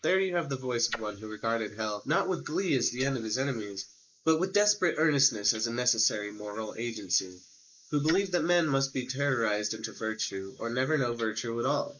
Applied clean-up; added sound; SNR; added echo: neural mask model Resemble Enhance denoiser.